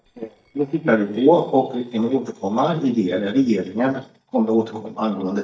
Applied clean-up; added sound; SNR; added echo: neural mask model DeepFilterNet 3.